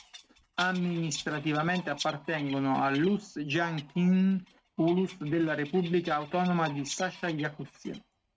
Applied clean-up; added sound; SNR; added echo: neural mask model RNNoise.